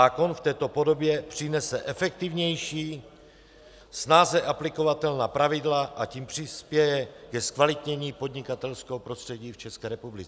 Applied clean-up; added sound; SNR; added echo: none; none; none; none.